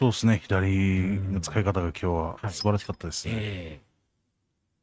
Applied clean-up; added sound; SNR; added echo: neural mask model RNNoise.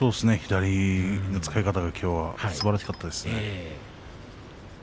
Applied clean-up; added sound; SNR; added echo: none; Chink, clink + Wind / Bird / Insect; 19 dB; none.